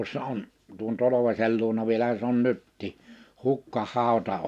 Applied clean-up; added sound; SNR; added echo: none; none; none; none.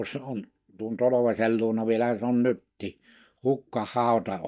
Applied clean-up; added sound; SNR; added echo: neural mask model DeepFilterNet 3.